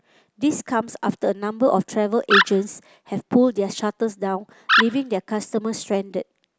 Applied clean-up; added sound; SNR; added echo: none; Animal; 0 dB; none.